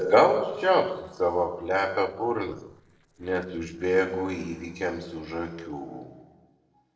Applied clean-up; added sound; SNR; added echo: neural separator model SepFormer DNS4.